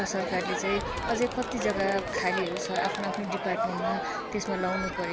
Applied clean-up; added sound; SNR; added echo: none; Crowd; 1 dB; none.